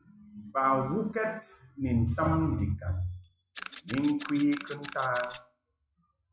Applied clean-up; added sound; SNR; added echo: classical method log-MMSE.